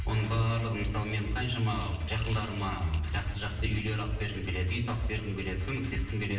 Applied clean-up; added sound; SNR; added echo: none; Coin (dropping) / Glass; 18 dB; reverberation time 1.0 s.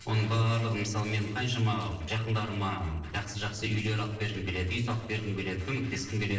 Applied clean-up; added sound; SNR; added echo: neural separator model SepFormer DNS4.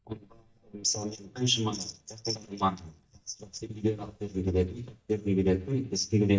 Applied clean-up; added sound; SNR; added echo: neural mask model DeepFilterNet 3.